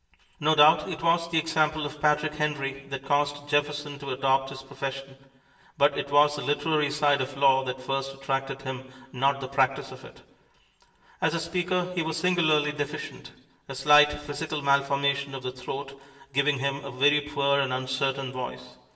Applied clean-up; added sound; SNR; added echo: none; none; none; reverberation time 0.9 s.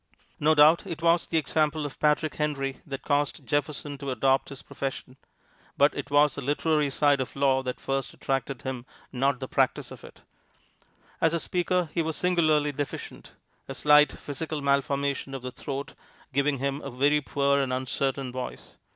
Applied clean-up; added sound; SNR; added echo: none; none; none; none.